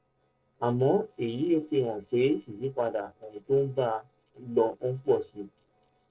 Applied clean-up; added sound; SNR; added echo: neural separator model SepFormer DNS4.